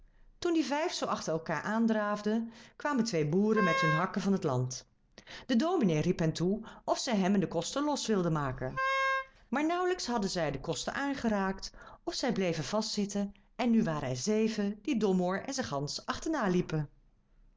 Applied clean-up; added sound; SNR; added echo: none; Wind instrument, woodwind instrument; 2 dB; none.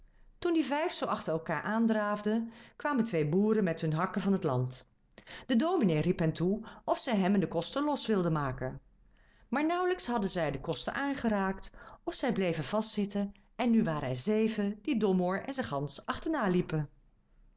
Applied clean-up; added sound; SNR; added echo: none; none; none; none.